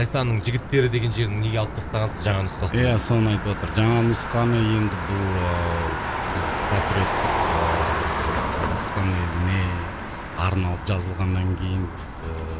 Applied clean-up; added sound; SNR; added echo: none; Motor vehicle (road); 4 dB; none.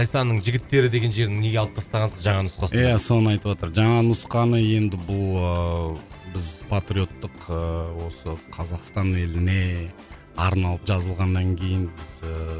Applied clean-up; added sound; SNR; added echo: none; none; none; none.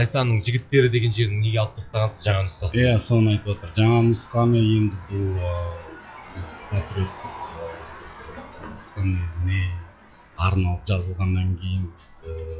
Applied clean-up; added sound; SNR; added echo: classical method log-MMSE.